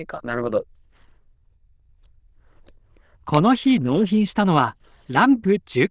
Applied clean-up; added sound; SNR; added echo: neural diffusion model UNIVERSE++.